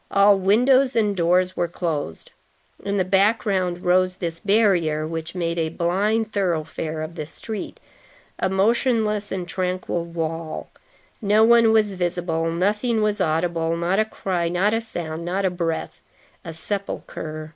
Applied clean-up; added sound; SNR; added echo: neural mask model Resemble Enhance denoiser.